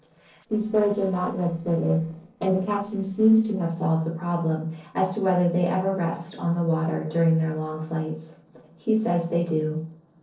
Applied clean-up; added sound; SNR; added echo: neural separator model SepFormer DNS4.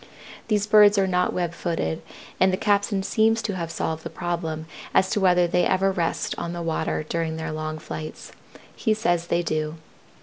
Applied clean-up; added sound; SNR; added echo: none; none; none; none.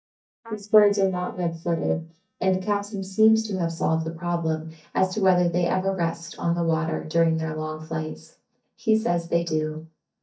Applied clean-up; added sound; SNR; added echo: neural mask model DeepFilterNet 3.